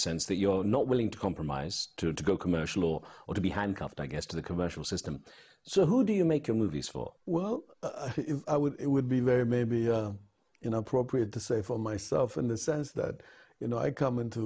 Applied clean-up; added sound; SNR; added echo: none; none; none; none.